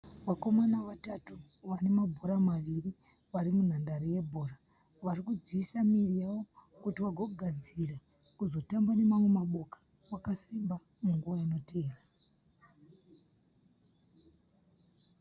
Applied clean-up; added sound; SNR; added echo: none; none; none; none.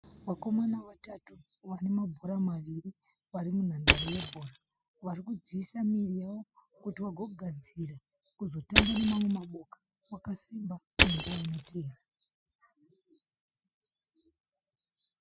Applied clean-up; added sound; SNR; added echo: classical method spectral subtraction.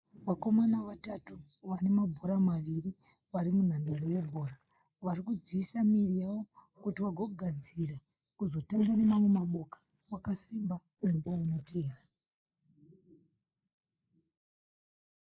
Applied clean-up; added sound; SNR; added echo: neural mask model Resemble Enhance denoiser.